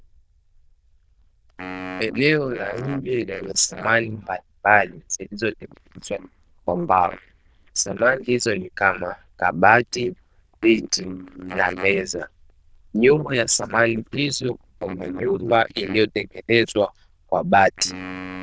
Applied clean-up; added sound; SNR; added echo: neural diffusion model UNIVERSE++.